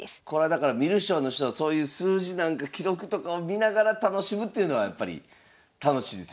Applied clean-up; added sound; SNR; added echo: none; none; none; none.